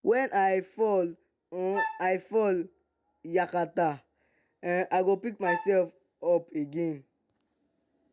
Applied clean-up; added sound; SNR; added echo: none; Wind instrument, woodwind instrument; 6 dB; none.